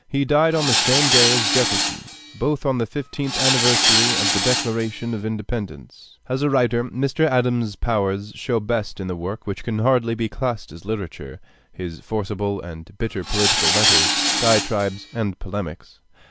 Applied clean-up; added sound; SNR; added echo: none; Tools; -2 dB; none.